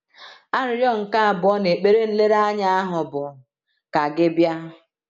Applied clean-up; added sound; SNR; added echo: none; none; none; none.